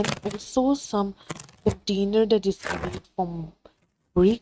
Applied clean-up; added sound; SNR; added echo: neural mask model RNNoise.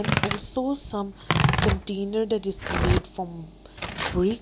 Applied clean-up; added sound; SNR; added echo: none; Tearing; -2 dB; none.